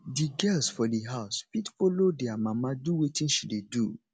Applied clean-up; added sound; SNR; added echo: none; none; none; none.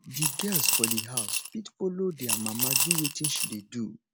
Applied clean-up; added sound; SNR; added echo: none; Coin (dropping) / Glass; -4 dB; none.